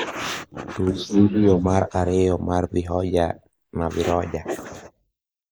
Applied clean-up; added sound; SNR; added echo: neural mask model Resemble Enhance denoiser.